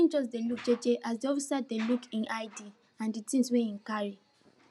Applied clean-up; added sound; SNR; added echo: none; none; none; none.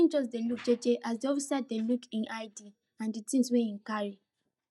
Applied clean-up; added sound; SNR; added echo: neural mask model DeepFilterNet 3.